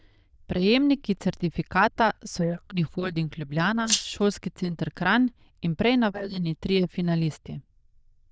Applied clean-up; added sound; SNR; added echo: neural diffusion model UNIVERSE++.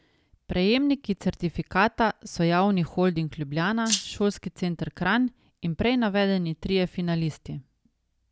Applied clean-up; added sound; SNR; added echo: none; Rattle (instrument); 5 dB; none.